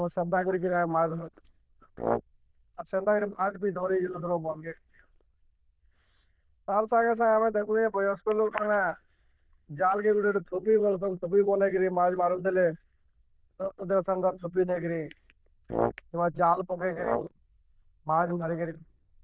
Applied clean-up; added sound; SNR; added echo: neural diffusion model UNIVERSE++.